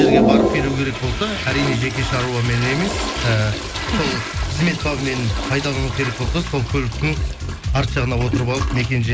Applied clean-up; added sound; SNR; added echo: none; Toilet flush; 3 dB; none.